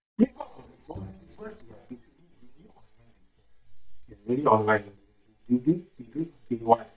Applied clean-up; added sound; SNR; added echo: neural mask model DeepFilterNet 3.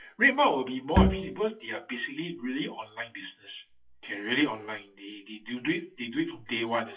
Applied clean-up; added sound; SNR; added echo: classical method WPE with log-MMSE.